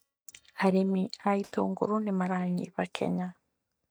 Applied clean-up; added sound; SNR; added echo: neural mask model DeepFilterNet 3.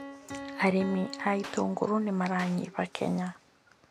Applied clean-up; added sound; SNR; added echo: none; Piano + Clapping; 14 dB; none.